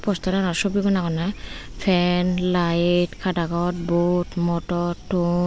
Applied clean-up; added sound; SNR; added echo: none; none; none; none.